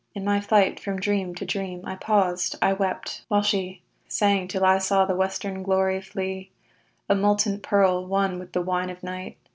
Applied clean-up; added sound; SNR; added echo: none; none; none; none.